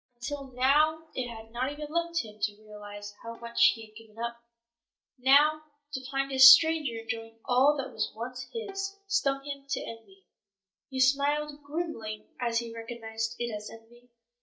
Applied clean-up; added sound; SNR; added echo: neural mask model DeepFilterNet 3.